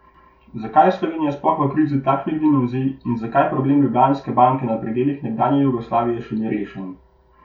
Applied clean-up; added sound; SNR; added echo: none; none; none; reverberation time 0.2 s.